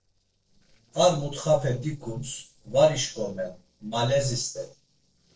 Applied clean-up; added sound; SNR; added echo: neural separator model SepFormer DNS4.